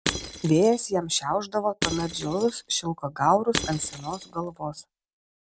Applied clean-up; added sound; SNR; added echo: none; Shatter / Crushing; 9 dB; none.